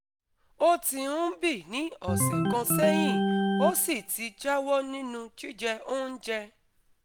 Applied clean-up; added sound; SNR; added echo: none; Organ; -1 dB; none.